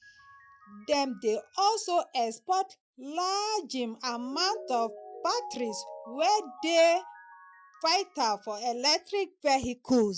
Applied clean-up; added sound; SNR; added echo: classical method Wiener filter.